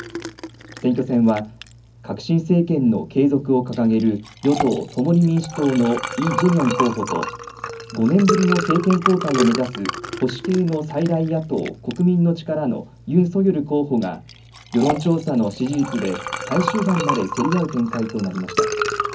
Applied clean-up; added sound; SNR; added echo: none; Liquid; 8 dB; reverberation time 0.4 s.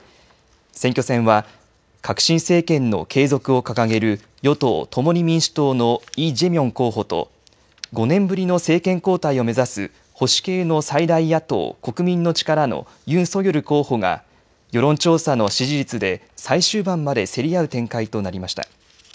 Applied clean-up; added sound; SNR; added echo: none; none; none; none.